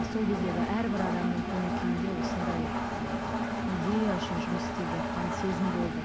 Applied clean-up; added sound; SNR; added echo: none; Engine; -2 dB; none.